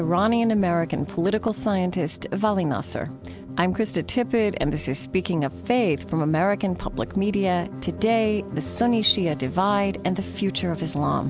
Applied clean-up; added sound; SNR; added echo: none; Bass drum; 18 dB; none.